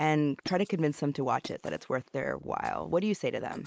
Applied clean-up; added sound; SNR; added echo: neural mask model Resemble Enhance denoiser.